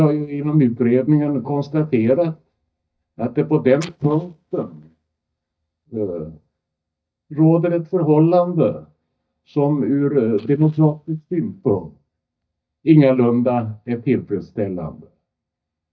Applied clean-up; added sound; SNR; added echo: neural mask model DeepFilterNet 3.